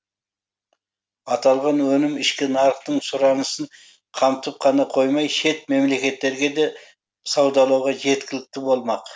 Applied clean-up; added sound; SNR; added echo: none; none; none; none.